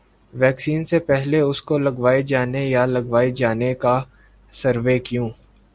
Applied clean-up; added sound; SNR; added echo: none; none; none; none.